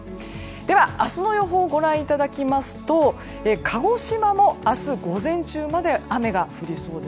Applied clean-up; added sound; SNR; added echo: none; none; none; none.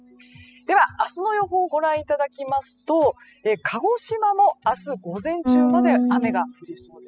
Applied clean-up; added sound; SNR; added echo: classical method spectral subtraction.